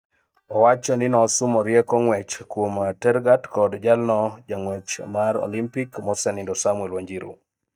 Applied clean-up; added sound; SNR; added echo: neural mask model DeepFilterNet 3.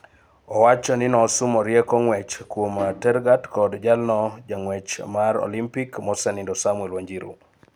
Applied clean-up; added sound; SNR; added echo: none; none; none; none.